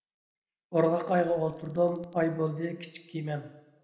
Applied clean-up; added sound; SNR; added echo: none; Alarm; 16 dB; reverberation time 0.9 s.